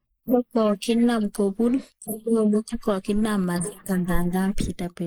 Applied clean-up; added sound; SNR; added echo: neural mask model Resemble Enhance denoiser.